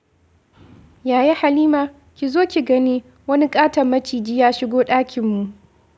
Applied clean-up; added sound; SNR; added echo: none; none; none; none.